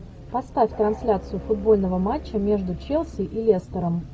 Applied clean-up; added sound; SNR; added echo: none; Musical instrument; 15 dB; none.